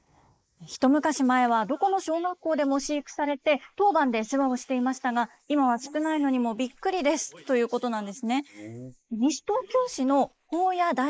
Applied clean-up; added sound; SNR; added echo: neural mask model Resemble Enhance denoiser.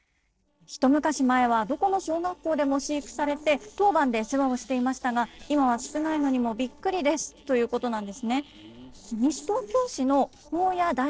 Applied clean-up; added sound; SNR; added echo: neural separator model SepFormer DNS4.